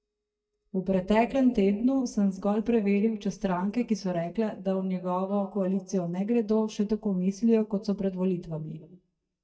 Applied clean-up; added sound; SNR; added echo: neural mask model DeepFilterNet 3.